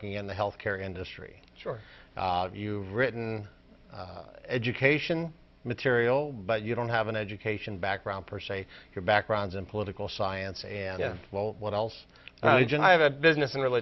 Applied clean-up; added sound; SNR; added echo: none; none; none; none.